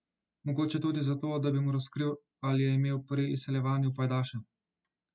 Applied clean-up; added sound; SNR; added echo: none; none; none; none.